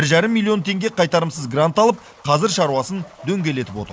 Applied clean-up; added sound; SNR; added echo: none; none; none; none.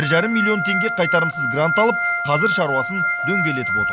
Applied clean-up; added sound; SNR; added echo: none; Organ; 0 dB; none.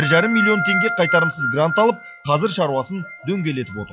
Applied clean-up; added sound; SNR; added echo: classical method log-MMSE.